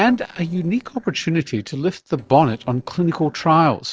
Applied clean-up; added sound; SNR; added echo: neural separator model SepFormer DNS4.